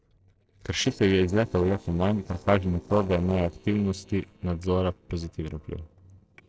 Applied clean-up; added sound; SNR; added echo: neural separator model SepFormer DNS4.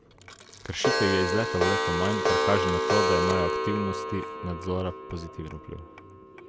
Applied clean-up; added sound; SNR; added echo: none; Clock; -2 dB; none.